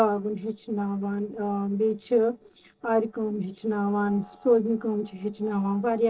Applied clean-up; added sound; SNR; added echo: neural separator model SepFormer DNS4.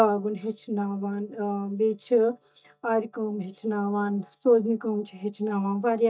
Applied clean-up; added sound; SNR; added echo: neural mask model DeepFilterNet 3.